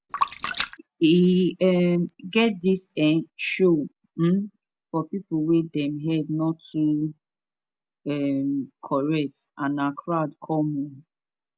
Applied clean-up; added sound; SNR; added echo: none; Splash, splatter; 8 dB; none.